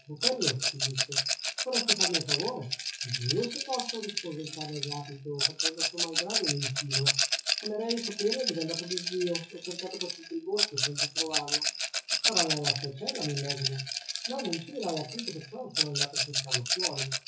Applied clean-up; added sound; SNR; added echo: classical method WPE with log-MMSE.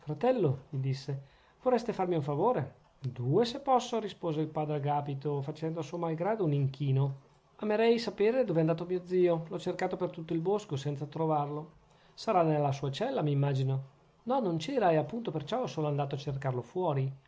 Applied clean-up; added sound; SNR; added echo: none; none; none; none.